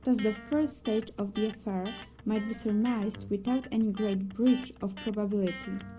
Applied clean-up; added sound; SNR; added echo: none; Electric guitar; 16 dB; none.